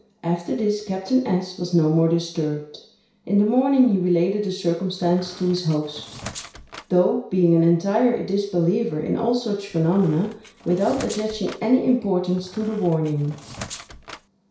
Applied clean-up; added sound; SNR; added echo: none; Squeak; 17 dB; reverberation time 0.6 s.